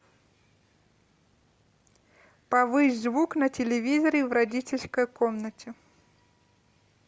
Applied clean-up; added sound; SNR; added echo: none; none; none; none.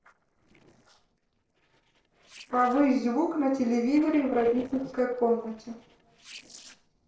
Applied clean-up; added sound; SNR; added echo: neural separator model SepFormer DNS4.